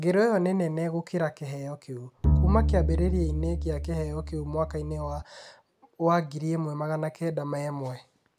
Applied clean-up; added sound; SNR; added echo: none; Bowed string instrument; -2 dB; none.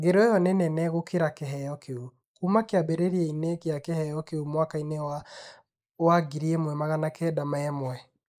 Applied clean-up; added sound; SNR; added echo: neural mask model Resemble Enhance denoiser.